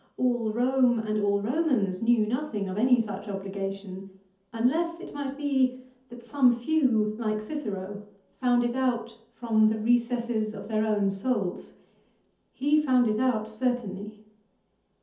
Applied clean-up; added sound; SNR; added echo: none; none; none; reverberation time 0.5 s.